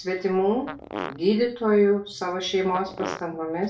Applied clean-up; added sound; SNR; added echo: none; Fart; 12 dB; reverberation time 0.3 s.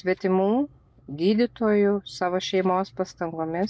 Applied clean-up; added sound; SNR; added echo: none; none; none; none.